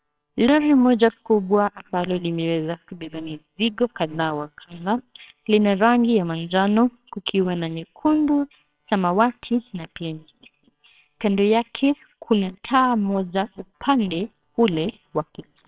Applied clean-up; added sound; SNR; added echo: neural separator model SepFormer WHAMR!.